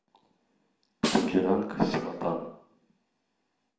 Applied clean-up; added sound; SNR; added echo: none; Snare drum; 5 dB; reverberation time 0.6 s.